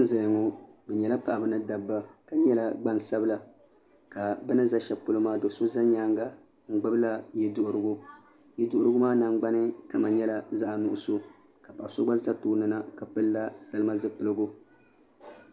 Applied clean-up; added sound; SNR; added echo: none; none; none; none.